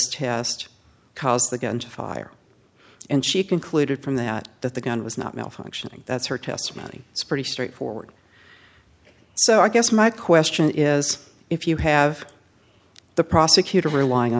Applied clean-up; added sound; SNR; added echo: none; none; none; none.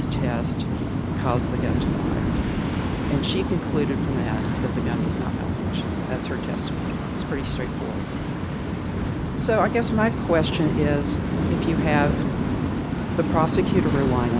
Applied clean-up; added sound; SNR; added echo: none; Waves, surf; -3 dB; none.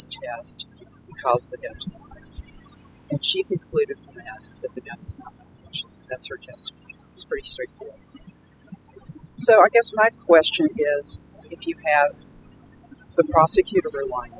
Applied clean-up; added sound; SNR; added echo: classical method spectral subtraction.